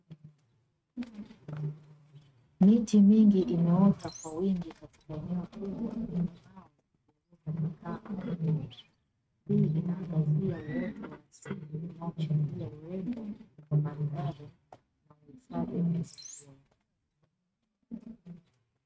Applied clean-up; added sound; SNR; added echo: neural mask model RNNoise.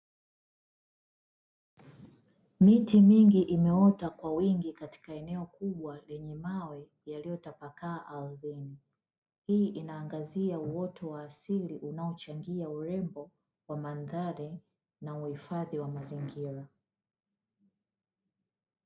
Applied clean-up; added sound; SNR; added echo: none; none; none; none.